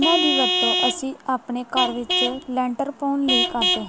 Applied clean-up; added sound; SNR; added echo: none; Vehicle horn, car horn, honking / Truck; -1 dB; none.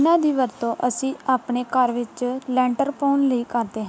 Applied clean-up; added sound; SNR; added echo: none; none; none; none.